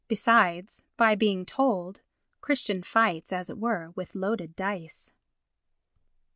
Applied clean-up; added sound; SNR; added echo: none; none; none; none.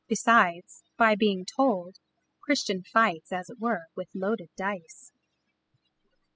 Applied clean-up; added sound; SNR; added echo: classical method spectral subtraction.